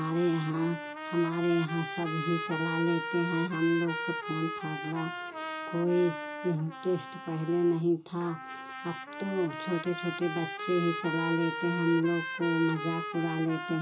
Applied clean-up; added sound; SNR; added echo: none; Trumpet; 7 dB; reverberation time 0.2 s.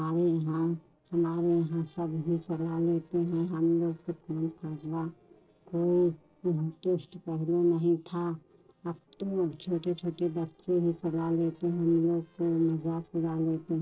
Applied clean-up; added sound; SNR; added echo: neural separator model SepFormer DNS4.